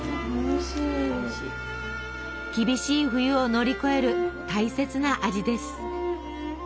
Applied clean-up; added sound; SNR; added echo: none; none; none; none.